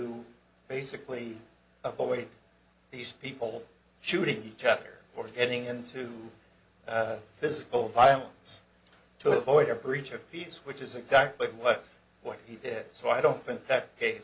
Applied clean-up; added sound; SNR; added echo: none; none; none; none.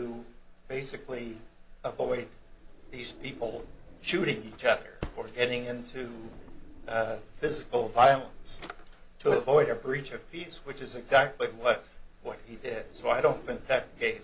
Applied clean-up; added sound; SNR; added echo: none; Drawer open or close; 16 dB; none.